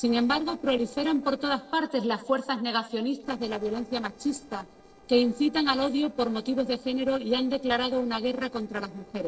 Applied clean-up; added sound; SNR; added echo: neural separator model SepFormer DNS4.